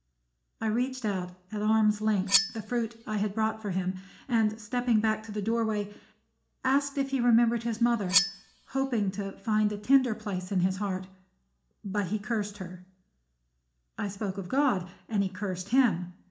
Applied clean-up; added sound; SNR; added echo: none; Cutlery, silverware; 4 dB; reverberation time 0.4 s.